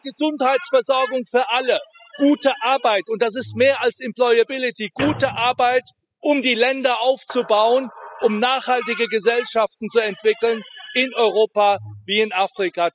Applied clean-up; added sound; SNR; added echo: classical method spectral subtraction.